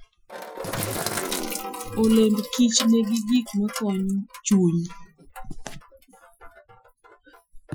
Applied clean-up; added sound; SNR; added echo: classical method Wiener filter.